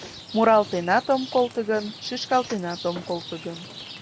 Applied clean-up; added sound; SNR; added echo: none; Rain; 16 dB; none.